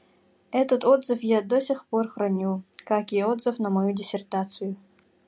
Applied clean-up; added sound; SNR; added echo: none; none; none; none.